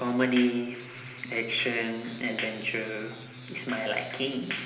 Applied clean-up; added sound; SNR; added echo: none; none; none; reverberation time 1.0 s.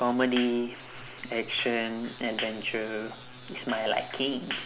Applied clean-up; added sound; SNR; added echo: none; none; none; none.